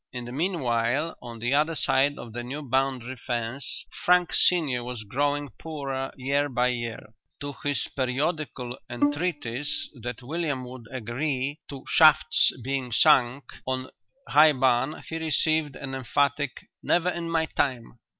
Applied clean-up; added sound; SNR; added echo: none; Bowed string instrument; 4 dB; none.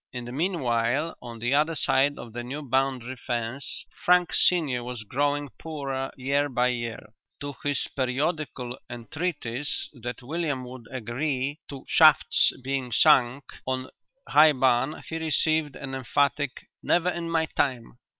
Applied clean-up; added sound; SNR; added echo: neural separator model SepFormer WHAM!.